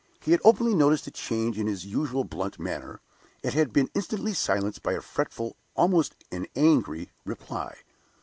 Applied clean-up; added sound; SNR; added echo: none; none; none; none.